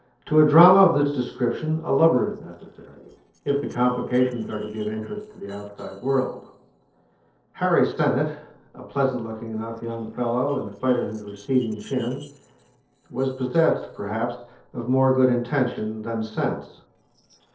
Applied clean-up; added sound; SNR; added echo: neural separator model SepFormer DNS4.